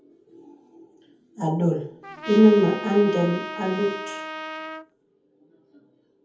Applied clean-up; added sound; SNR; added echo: none; Trumpet; 10 dB; reverberation time 0.7 s.